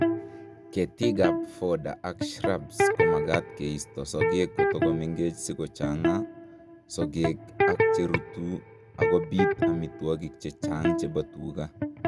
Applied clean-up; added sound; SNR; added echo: none; Electric guitar; -2 dB; none.